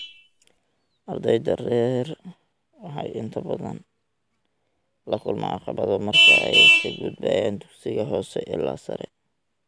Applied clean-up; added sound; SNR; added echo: none; Vehicle horn, car horn, honking; -2 dB; none.